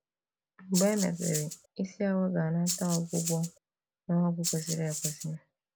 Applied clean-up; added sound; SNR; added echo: none; Rattle (instrument); 5 dB; none.